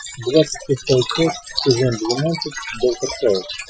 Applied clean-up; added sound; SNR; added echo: classical method Wiener filter.